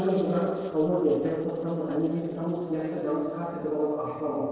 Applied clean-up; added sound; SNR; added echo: neural separator model SepFormer DNS4.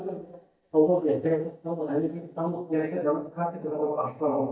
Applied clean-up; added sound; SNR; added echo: neural mask model DeepFilterNet 3.